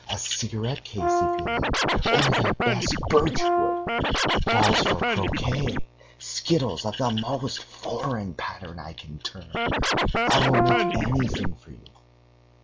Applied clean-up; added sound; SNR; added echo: none; Scratching (performance technique) + Brass instrument; -5 dB; none.